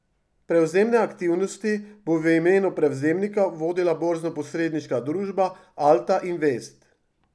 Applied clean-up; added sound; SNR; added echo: none; none; none; none.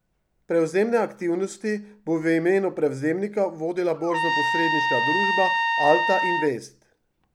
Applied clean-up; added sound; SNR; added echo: none; Trumpet; -1 dB; none.